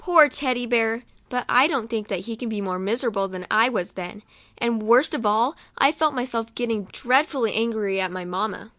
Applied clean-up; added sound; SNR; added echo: none; none; none; none.